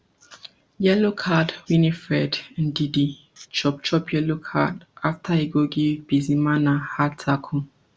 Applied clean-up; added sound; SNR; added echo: none; none; none; none.